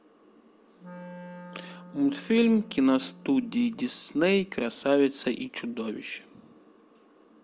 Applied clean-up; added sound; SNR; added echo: none; Wind instrument, woodwind instrument; 19 dB; none.